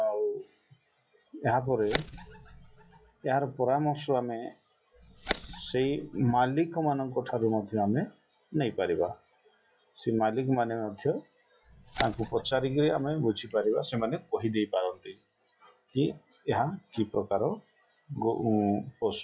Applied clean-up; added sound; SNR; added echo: classical method log-MMSE.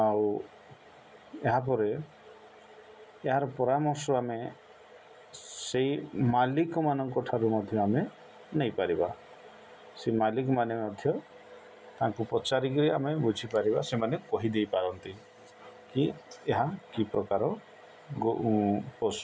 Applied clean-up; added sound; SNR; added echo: none; none; none; none.